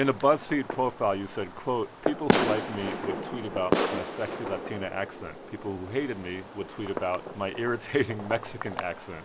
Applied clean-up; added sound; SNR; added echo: none; Fireworks; 3 dB; none.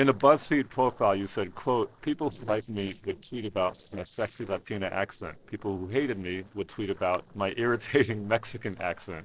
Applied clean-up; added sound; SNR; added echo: neural separator model SepFormer DNS4.